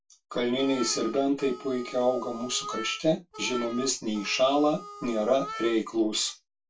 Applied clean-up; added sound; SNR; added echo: none; Harmonica; 13 dB; reverberation time 0.2 s.